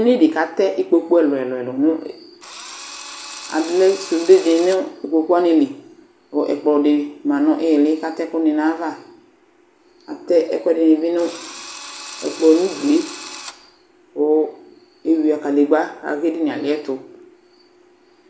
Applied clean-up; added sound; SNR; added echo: none; Drill; 15 dB; none.